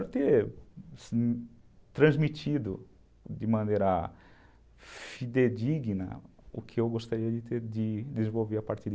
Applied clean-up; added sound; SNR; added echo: none; none; none; none.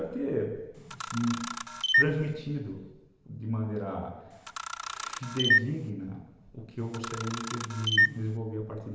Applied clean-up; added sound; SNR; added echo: none; Camera; -4 dB; reverberation time 1.1 s.